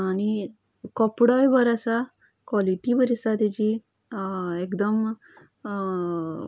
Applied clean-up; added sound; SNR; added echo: none; none; none; none.